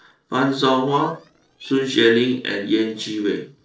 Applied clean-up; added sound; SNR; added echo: neural separator model SepFormer DNS4.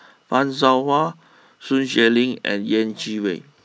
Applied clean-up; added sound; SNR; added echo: none; none; none; none.